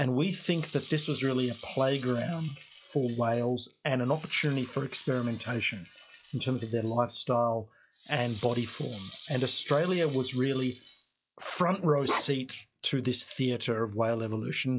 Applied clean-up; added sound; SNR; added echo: classical method log-MMSE.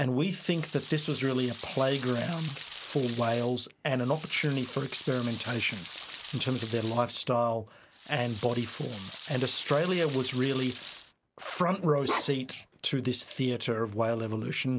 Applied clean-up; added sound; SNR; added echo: none; Bark + Rain; 13 dB; none.